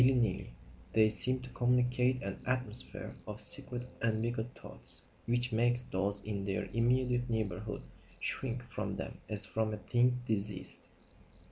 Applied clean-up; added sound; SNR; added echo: none; Cricket; -3 dB; none.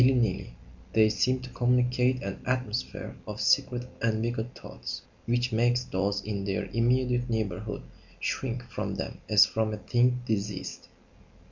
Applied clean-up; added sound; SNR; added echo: none; none; none; none.